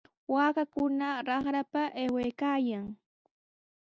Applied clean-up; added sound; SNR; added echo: none; none; none; none.